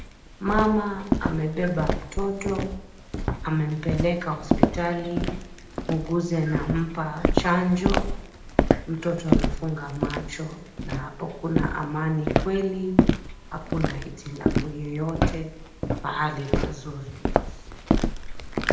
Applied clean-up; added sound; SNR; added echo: none; Walk, footsteps; -2 dB; reverberation time 0.8 s.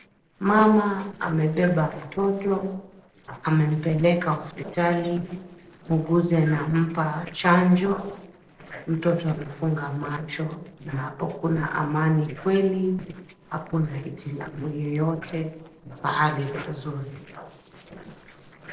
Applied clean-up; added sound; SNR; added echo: neural separator model SepFormer DNS4.